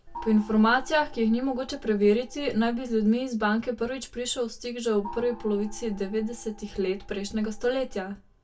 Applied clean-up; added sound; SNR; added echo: none; Gong; 14 dB; reverberation time 0.1 s.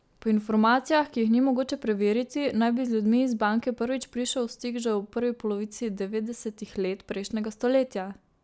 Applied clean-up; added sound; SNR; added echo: none; none; none; none.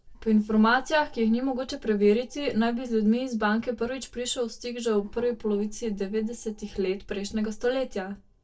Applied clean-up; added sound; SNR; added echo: neural separator model SepFormer DNS4.